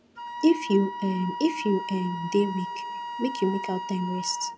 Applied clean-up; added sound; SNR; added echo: none; Wind instrument, woodwind instrument; 8 dB; none.